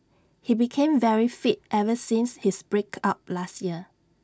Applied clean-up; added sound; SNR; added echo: none; none; none; none.